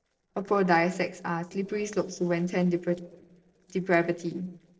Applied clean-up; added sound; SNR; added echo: neural separator model SepFormer DNS4.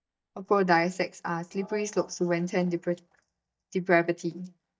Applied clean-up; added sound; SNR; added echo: neural mask model DeepFilterNet 3.